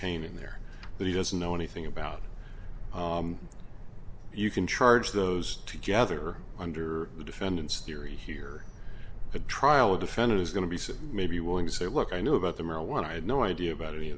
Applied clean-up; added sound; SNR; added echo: none; none; none; none.